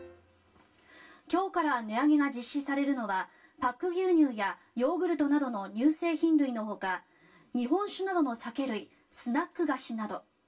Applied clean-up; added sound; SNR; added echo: none; none; none; reverberation time 0.1 s.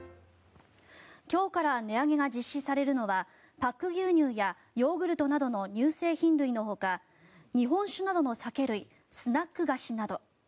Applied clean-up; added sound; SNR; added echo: none; none; none; none.